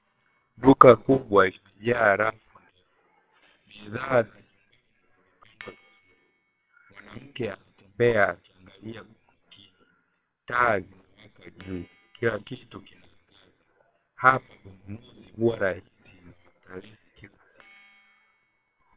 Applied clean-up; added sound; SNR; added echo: neural separator model SepFormer WHAM!.